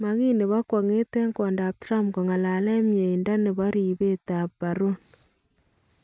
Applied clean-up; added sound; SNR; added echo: none; none; none; none.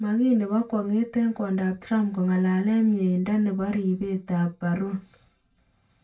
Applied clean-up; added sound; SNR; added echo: none; none; none; reverberation time 0.2 s.